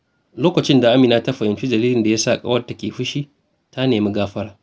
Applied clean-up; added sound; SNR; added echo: none; none; none; none.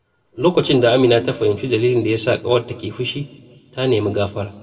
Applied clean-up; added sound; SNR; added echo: none; none; none; reverberation time 1.1 s.